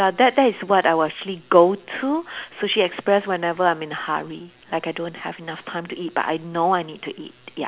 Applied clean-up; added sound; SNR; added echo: none; none; none; none.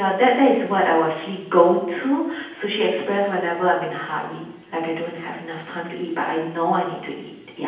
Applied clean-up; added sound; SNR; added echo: none; none; none; reverberation time 0.9 s.